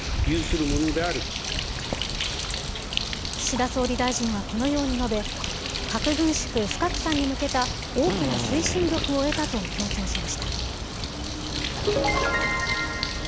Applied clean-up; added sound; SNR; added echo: none; Bird + Drill; 1 dB; none.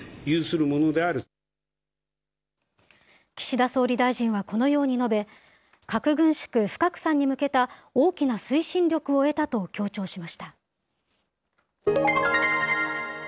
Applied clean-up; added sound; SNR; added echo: none; none; none; none.